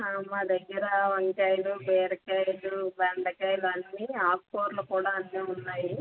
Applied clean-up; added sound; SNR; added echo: none; none; none; none.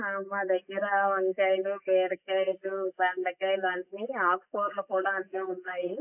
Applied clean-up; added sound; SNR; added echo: neural mask model Resemble Enhance denoiser.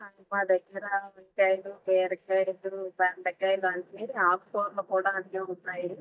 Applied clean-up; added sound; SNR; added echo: neural mask model DeepFilterNet 3.